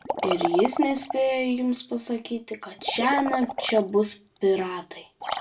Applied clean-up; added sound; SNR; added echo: none; Liquid; 8 dB; reverberation time 0.2 s.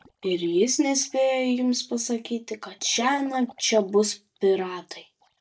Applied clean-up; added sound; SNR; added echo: neural mask model DeepFilterNet 3.